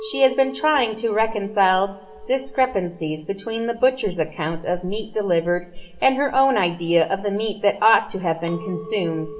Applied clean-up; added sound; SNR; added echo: none; Chink, clink; 19 dB; reverberation time 1.3 s.